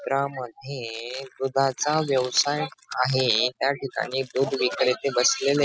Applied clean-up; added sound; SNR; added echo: classical method spectral subtraction.